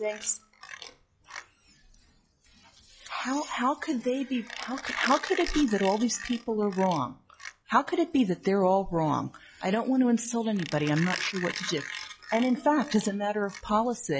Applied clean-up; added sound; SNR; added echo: classical method log-MMSE.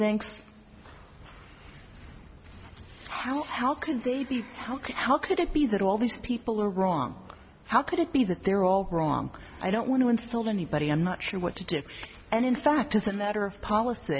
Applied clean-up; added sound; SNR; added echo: none; none; none; none.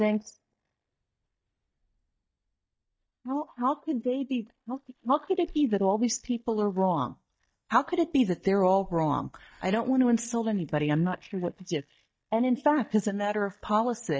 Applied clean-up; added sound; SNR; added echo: neural mask model DeepFilterNet 3.